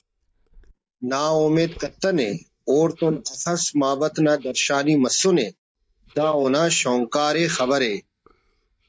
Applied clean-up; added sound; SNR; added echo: neural mask model DeepFilterNet 3.